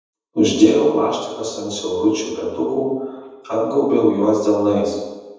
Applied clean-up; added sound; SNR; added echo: none; none; none; reverberation time 1.1 s.